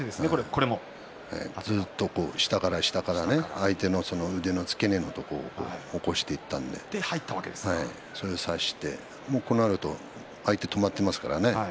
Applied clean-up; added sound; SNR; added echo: none; none; none; none.